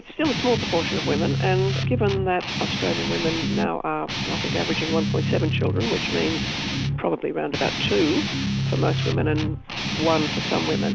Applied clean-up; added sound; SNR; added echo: none; Guitar; 0 dB; none.